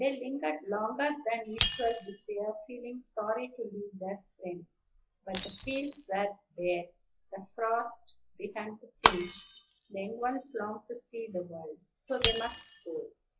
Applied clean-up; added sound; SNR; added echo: classical method log-MMSE.